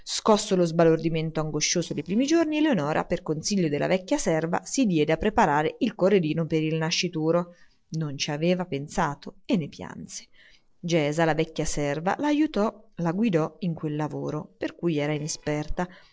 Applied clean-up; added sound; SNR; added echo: neural separator model SepFormer DNS4.